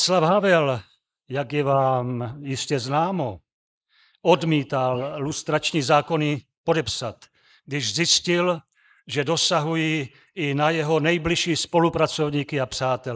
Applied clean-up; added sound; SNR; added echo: neural mask model Resemble Enhance denoiser.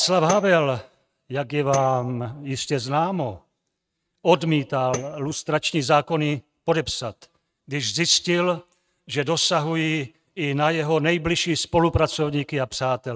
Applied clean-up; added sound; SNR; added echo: neural mask model RNNoise.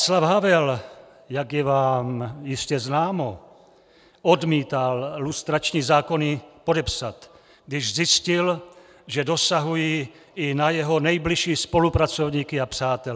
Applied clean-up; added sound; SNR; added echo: none; none; none; none.